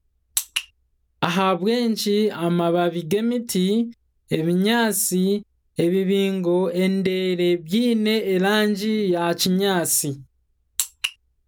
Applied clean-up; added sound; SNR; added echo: none; none; none; none.